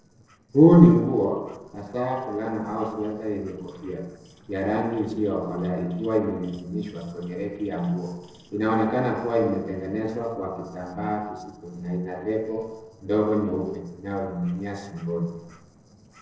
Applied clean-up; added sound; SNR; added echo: neural separator model SepFormer DNS4.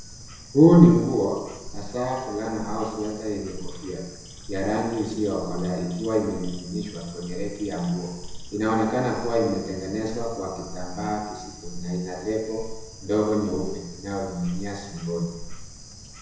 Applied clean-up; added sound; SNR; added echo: none; Bird / Insect; 12 dB; reverberation time 1.0 s.